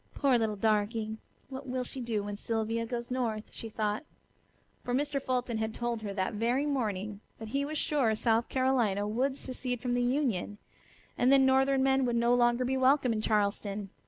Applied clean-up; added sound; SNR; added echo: none; none; none; none.